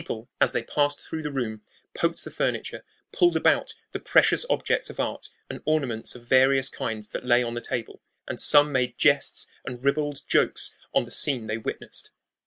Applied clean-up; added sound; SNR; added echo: none; none; none; none.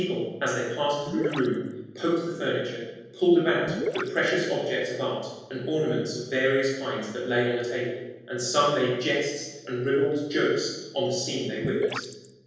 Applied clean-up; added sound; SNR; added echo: neural separator model SepFormer DNS4.